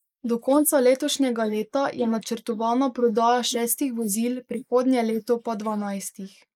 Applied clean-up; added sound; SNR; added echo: neural mask model Resemble Enhance denoiser.